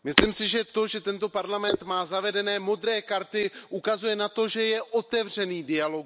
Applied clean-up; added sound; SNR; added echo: neural mask model Resemble Enhance denoiser.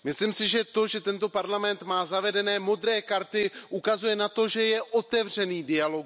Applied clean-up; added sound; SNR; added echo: none; none; none; none.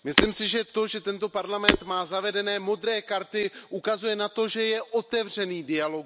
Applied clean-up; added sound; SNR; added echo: none; Shatter; 1 dB; none.